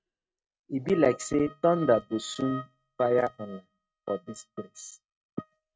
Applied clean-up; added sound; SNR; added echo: neural mask model RNNoise.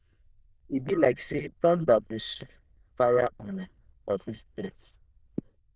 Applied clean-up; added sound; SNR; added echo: neural diffusion model UNIVERSE++.